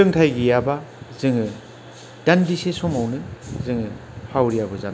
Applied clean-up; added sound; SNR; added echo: none; none; none; none.